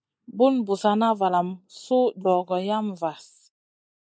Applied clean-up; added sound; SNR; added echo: neural mask model Resemble Enhance denoiser.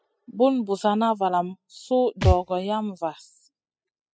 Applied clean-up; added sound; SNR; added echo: classical method spectral subtraction.